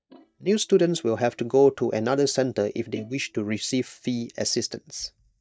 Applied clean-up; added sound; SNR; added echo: neural mask model DeepFilterNet 3.